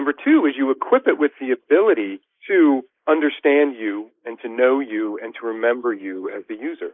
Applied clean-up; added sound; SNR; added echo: neural mask model Resemble Enhance denoiser.